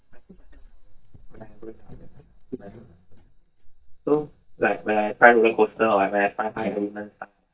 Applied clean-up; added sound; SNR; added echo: neural mask model DeepFilterNet 3.